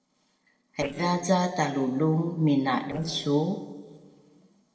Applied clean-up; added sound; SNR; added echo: neural separator model SepFormer DNS4.